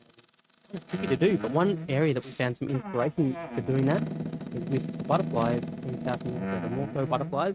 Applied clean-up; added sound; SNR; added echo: neural mask model RNNoise.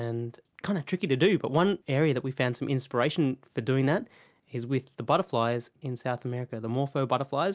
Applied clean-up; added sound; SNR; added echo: none; none; none; none.